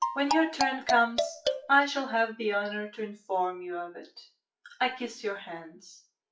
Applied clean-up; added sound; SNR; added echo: classical method WPE with log-MMSE.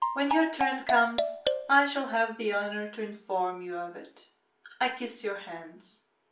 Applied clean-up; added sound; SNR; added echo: none; Marimba, xylophone; 0 dB; reverberation time 0.4 s.